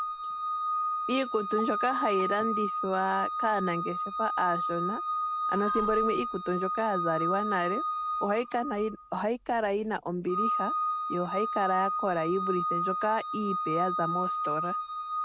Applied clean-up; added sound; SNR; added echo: none; Organ; 1 dB; none.